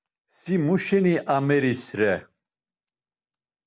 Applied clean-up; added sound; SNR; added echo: none; none; none; none.